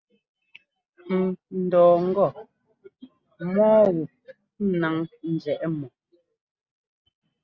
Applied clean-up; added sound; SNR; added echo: none; none; none; none.